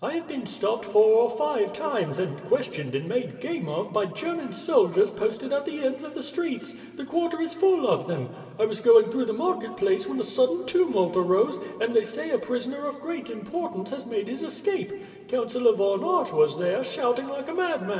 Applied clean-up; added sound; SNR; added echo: none; none; none; reverberation time 2.7 s.